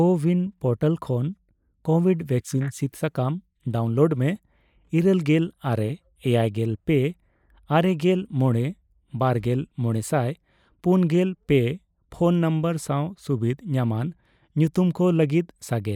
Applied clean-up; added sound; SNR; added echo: neural mask model Resemble Enhance denoiser.